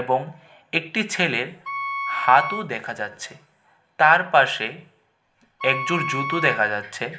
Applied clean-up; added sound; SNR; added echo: none; Wind instrument, woodwind instrument; 7 dB; reverberation time 0.3 s.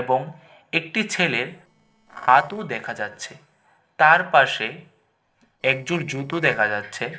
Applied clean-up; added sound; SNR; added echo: neural separator model SepFormer DNS4.